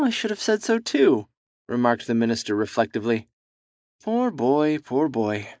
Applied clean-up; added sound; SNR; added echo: neural mask model Resemble Enhance denoiser.